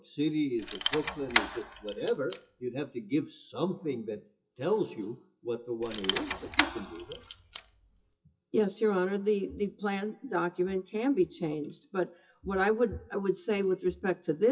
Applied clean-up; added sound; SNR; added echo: classical method WPE with log-MMSE.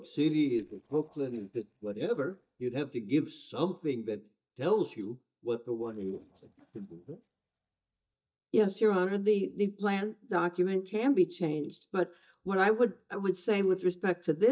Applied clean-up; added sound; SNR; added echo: neural mask model DeepFilterNet 3.